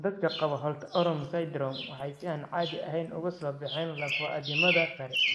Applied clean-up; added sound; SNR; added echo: neural mask model Resemble Enhance denoiser.